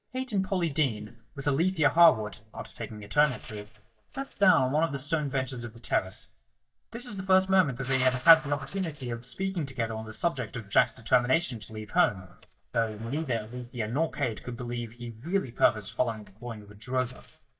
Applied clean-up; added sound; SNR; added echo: neural mask model DeepFilterNet 3.